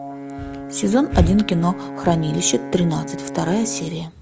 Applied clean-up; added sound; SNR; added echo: none; Breathing + Brass instrument; 6 dB; none.